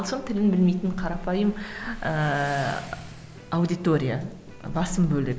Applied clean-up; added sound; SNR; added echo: none; Motorcycle; 20 dB; none.